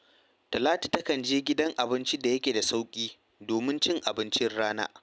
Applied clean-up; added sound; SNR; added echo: none; none; none; none.